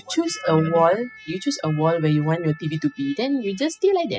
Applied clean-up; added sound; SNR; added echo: classical method spectral subtraction.